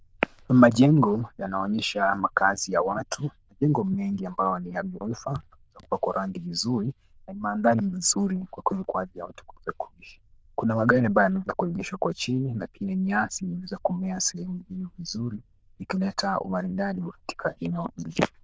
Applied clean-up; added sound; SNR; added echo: neural diffusion model UNIVERSE++.